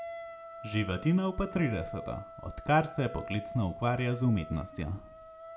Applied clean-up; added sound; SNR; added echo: none; Wind instrument, woodwind instrument; 13 dB; none.